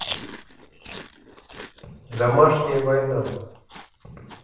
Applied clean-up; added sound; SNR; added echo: none; Chewing, mastication; 10 dB; reverberation time 0.7 s.